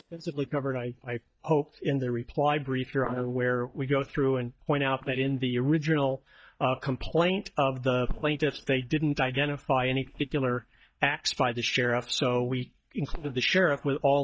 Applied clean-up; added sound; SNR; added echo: neural mask model DeepFilterNet 3.